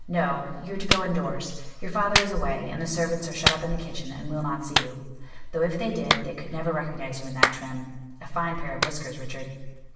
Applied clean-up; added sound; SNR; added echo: none; Clapping; 2 dB; reverberation time 1.1 s.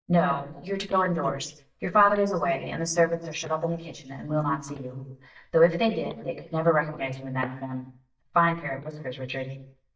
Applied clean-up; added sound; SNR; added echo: neural mask model DeepFilterNet 3.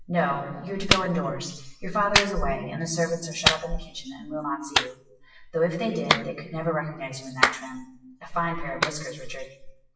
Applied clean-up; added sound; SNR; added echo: classical method WPE with log-MMSE.